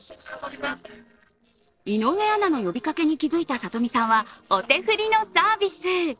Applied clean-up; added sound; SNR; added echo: neural separator model SepFormer DNS4.